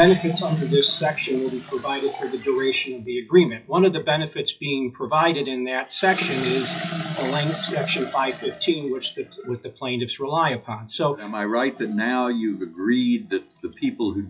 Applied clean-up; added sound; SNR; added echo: classical method WPE with log-MMSE.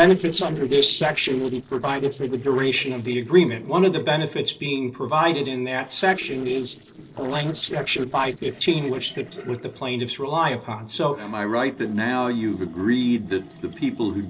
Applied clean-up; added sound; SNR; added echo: neural separator model SepFormer DNS4.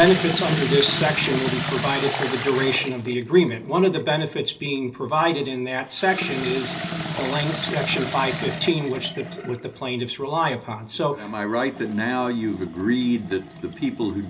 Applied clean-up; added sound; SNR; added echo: none; Sink (filling or washing) / Water tap, faucet; 7 dB; reverberation time 0.2 s.